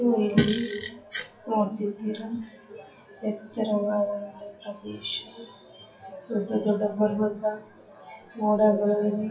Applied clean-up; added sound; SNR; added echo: classical method WPE with log-MMSE.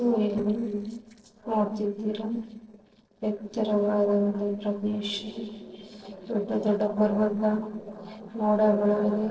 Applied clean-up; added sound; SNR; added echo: neural separator model SepFormer DNS4.